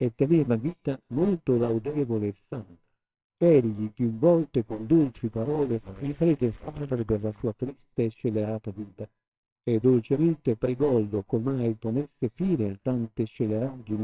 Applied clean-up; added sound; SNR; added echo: neural separator model SepFormer WHAMR!.